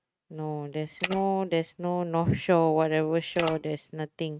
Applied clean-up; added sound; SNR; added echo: neural mask model RNNoise.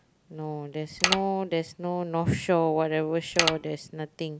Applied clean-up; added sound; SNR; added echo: none; Mechanisms; -3 dB; none.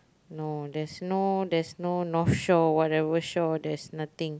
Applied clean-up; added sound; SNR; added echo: none; none; none; none.